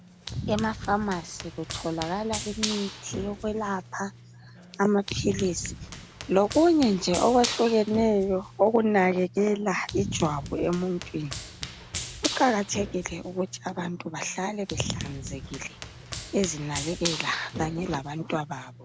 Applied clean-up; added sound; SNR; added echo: none; Run; 10 dB; none.